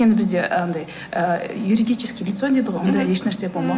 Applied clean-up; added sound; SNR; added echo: none; none; none; none.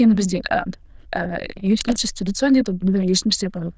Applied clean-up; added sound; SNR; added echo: neural diffusion model UNIVERSE++.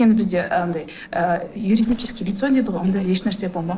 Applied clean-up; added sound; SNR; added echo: neural separator model SepFormer DNS4.